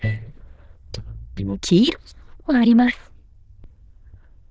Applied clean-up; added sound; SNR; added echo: neural diffusion model UNIVERSE++.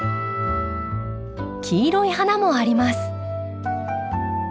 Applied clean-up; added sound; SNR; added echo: none; none; none; none.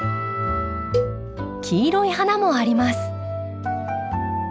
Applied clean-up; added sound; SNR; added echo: none; Cowbell; 8 dB; none.